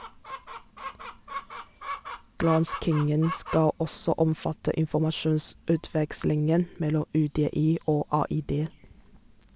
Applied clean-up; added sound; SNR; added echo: none; Chicken, rooster; 15 dB; none.